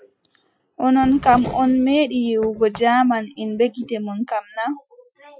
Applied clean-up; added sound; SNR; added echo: classical method Wiener filter.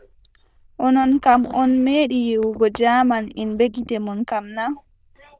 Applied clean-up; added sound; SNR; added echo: neural diffusion model UNIVERSE++.